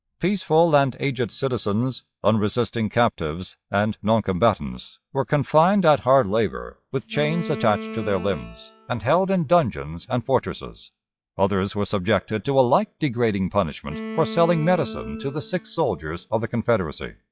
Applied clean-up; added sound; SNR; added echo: classical method log-MMSE.